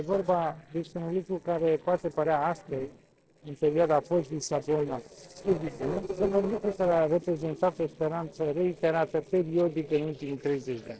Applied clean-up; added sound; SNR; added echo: neural separator model SepFormer DNS4.